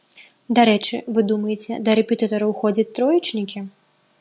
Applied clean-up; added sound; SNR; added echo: none; none; none; none.